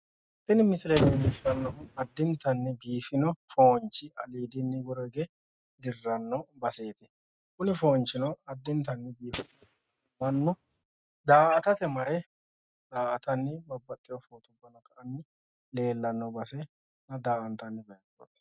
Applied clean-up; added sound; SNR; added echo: neural mask model RNNoise.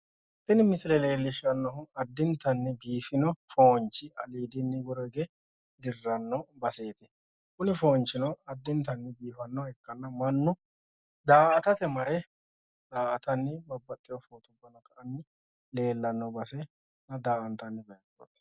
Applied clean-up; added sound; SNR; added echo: none; none; none; none.